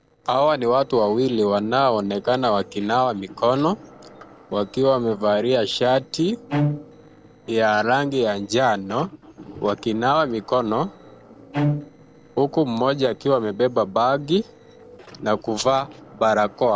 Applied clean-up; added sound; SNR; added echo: neural separator model SepFormer DNS4.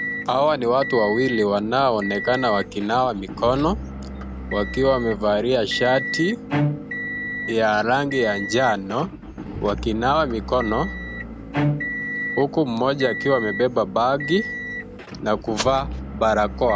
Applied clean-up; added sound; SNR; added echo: none; Bowed string instrument + Motor vehicle (road) / Engine; 7 dB; none.